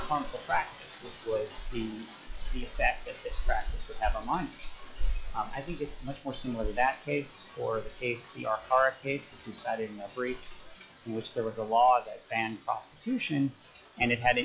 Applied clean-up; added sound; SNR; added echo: classical method log-MMSE.